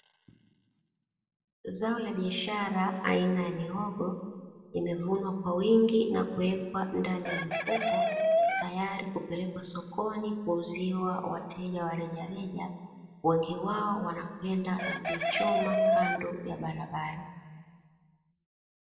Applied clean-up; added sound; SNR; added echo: none; Chicken, rooster; -1 dB; reverberation time 1.5 s.